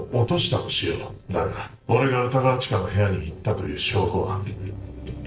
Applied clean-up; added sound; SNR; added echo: neural separator model SepFormer DNS4.